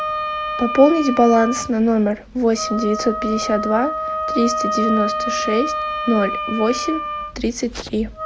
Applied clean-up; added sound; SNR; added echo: none; Wind instrument, woodwind instrument; 5 dB; none.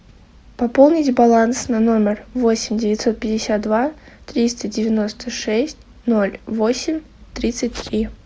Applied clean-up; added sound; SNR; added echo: none; none; none; none.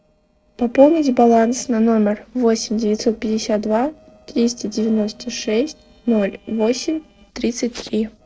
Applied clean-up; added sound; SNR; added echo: neural separator model SepFormer DNS4.